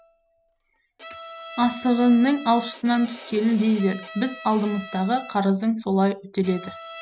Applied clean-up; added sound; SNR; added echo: none; Bowed string instrument; 17 dB; none.